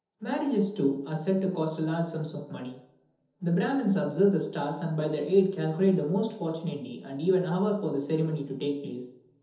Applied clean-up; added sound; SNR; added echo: none; none; none; reverberation time 0.8 s.